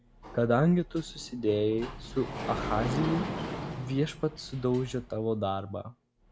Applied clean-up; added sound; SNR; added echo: none; Sliding door; 8 dB; none.